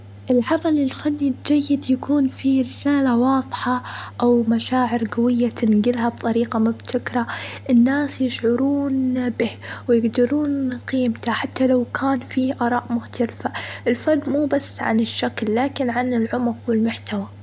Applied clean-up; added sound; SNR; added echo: none; Mechanical fan; 19 dB; none.